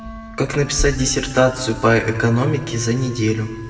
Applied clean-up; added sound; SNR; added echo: none; Wind instrument, woodwind instrument; 16 dB; reverberation time 2.2 s.